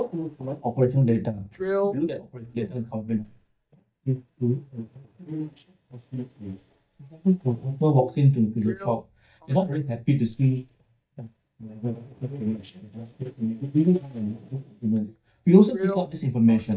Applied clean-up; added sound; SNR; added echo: neural mask model DeepFilterNet 3.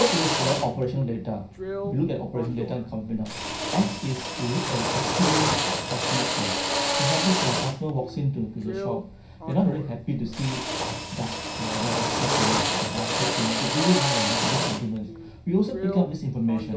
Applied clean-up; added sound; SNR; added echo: none; Drill; 0 dB; reverberation time 0.4 s.